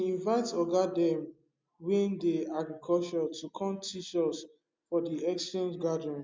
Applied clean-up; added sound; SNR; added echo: none; none; none; none.